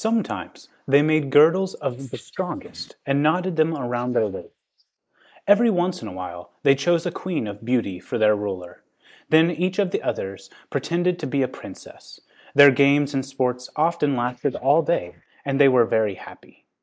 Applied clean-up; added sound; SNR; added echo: neural mask model Resemble Enhance denoiser.